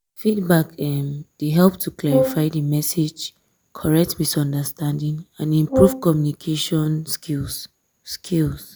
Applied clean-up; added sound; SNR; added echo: none; Brass instrument; 5 dB; none.